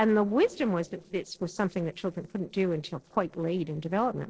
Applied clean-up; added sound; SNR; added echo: neural separator model SepFormer DNS4.